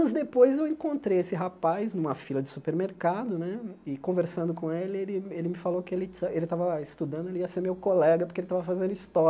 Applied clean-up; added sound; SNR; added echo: none; none; none; none.